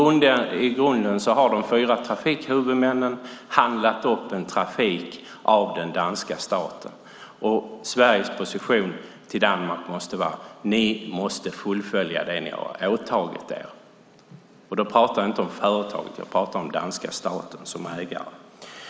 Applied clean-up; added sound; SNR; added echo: none; none; none; none.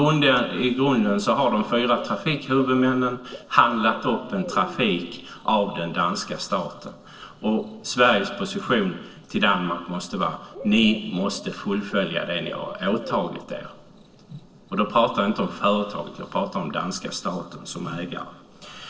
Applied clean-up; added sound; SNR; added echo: neural separator model SepFormer DNS4.